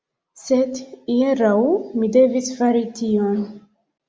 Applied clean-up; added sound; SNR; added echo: none; none; none; none.